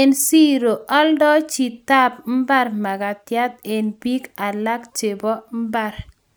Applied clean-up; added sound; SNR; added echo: none; none; none; none.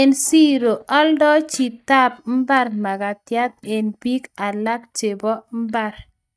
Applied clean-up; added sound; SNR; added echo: neural mask model DeepFilterNet 3.